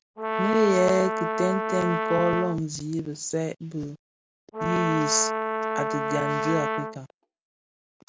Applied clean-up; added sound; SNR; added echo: none; Brass instrument; 1 dB; none.